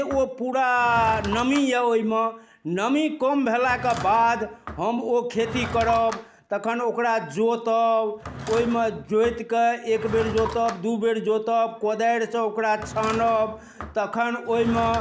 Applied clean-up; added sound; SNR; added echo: none; Drawer open or close / Wood; 14 dB; none.